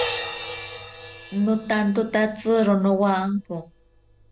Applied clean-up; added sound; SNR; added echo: none; Crash cymbal; 4 dB; none.